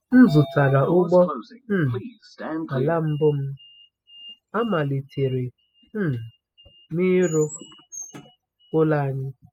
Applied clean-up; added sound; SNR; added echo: classical method spectral subtraction.